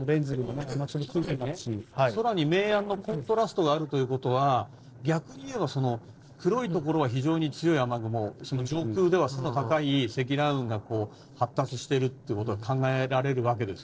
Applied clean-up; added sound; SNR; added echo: neural separator model SepFormer DNS4.